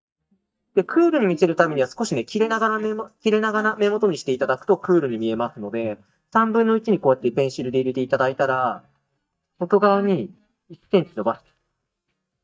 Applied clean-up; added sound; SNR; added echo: neural mask model DeepFilterNet 3.